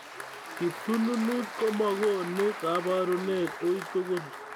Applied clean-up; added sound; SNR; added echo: none; Applause; 10 dB; none.